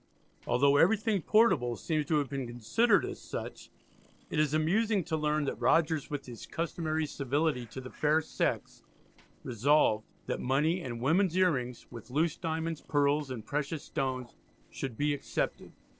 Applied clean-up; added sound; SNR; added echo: neural separator model SepFormer DNS4.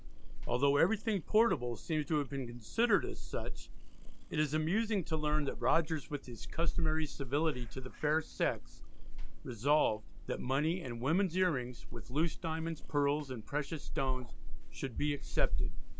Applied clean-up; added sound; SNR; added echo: none; Meow / Purr; -2 dB; none.